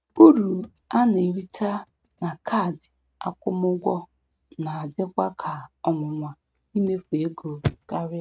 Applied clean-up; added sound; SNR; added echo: neural mask model RNNoise.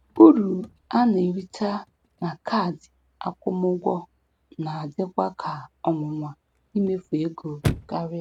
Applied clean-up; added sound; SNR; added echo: none; Chirp, tweet / Slam / Car; 15 dB; none.